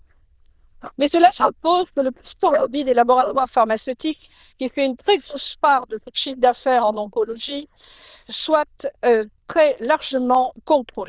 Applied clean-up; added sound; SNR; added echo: neural diffusion model UNIVERSE++.